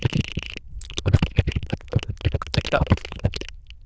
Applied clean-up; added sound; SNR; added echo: neural diffusion model UNIVERSE++.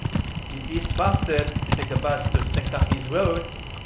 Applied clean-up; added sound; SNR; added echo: none; Typing; -3 dB; none.